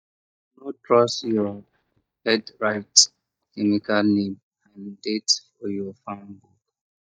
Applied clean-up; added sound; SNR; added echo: neural mask model DeepFilterNet 3.